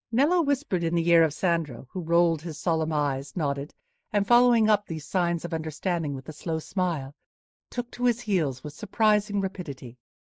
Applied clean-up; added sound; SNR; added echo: neural mask model Resemble Enhance denoiser.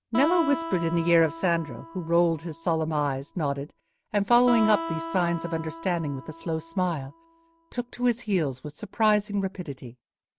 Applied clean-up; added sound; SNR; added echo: none; Acoustic guitar; 10 dB; none.